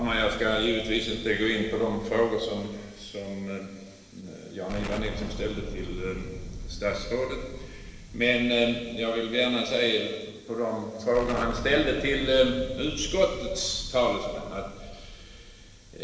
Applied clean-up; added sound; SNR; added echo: none; Explosion; 11 dB; reverberation time 1.3 s.